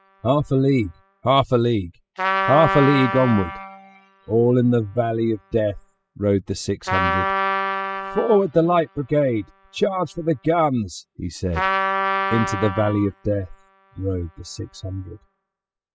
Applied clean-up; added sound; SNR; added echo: classical method spectral subtraction.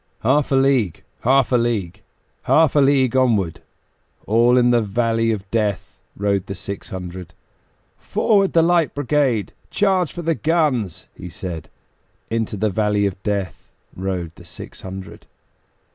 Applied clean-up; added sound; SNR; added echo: none; none; none; none.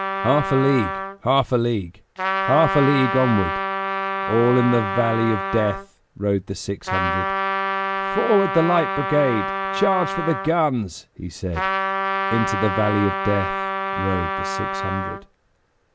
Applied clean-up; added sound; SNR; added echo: none; Trumpet; 3 dB; none.